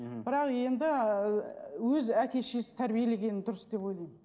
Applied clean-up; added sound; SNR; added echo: none; none; none; reverberation time 1.2 s.